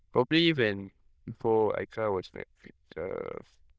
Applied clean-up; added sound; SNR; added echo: neural diffusion model UNIVERSE++.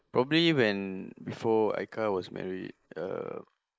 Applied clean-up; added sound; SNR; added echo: neural mask model Resemble Enhance denoiser.